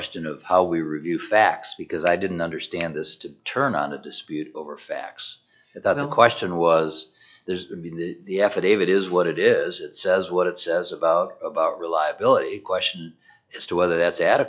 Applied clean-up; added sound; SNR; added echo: classical method log-MMSE.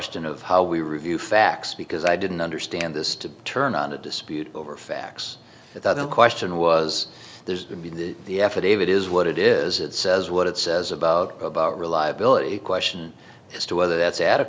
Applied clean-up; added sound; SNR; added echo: none; Finger snapping; 14 dB; none.